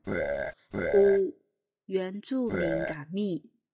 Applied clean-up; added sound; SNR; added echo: classical method log-MMSE.